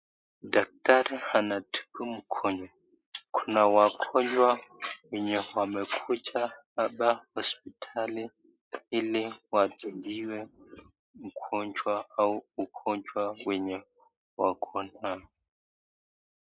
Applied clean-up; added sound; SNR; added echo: neural mask model Resemble Enhance denoiser.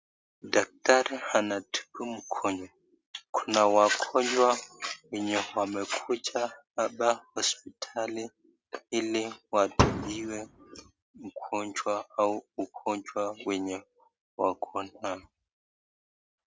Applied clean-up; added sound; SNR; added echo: none; Fireworks; -1 dB; none.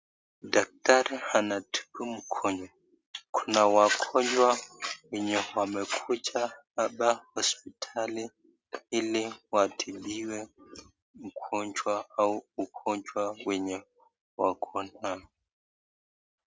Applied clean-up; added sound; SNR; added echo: none; none; none; none.